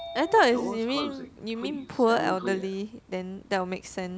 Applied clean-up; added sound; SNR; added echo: none; Sliding door / Train; 11 dB; none.